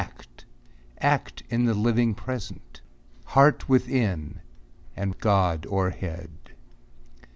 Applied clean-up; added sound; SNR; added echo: none; none; none; none.